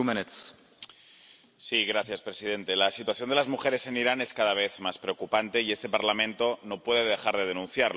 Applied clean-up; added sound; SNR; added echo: none; none; none; none.